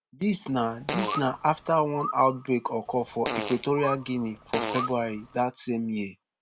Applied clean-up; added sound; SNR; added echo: none; Bird + Fart; 7 dB; none.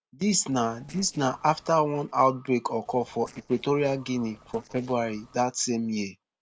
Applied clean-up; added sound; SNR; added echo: neural separator model SepFormer DNS4.